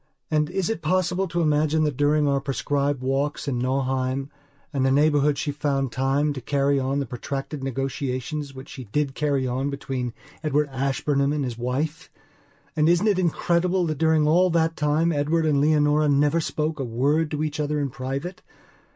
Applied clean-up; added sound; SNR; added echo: none; none; none; none.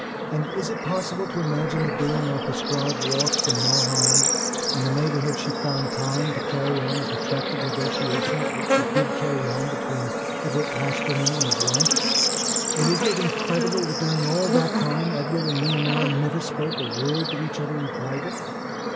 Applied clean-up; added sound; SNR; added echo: none; Bird / Insect; -2 dB; none.